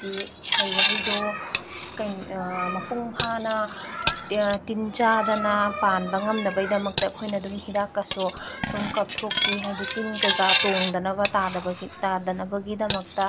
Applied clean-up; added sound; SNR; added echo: none; Cutlery, silverware; 5 dB; none.